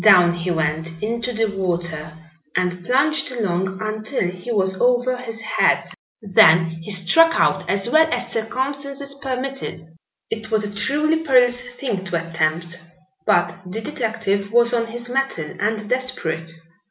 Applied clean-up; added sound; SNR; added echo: none; none; none; none.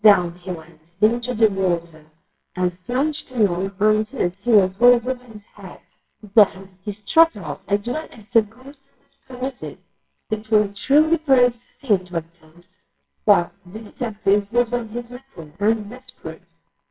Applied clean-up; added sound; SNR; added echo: neural separator model SepFormer WHAMR!.